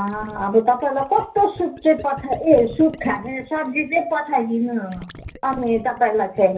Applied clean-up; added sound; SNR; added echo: none; Gurgling; 20 dB; reverberation time 0.3 s.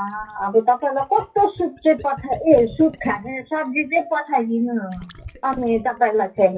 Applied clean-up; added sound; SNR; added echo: classical method WPE with log-MMSE.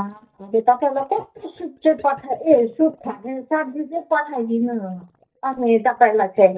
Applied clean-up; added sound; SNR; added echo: neural mask model DeepFilterNet 3.